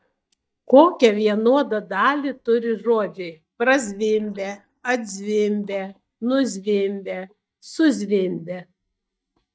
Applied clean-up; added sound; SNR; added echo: neural mask model DeepFilterNet 3.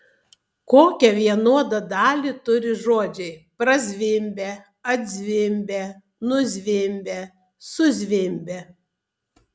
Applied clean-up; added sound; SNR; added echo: none; none; none; none.